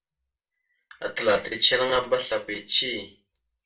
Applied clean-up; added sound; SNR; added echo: none; none; none; reverberation time 0.3 s.